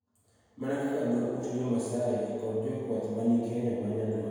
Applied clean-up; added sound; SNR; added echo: none; none; none; reverberation time 1.9 s.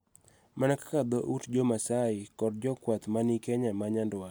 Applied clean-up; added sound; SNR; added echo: none; none; none; none.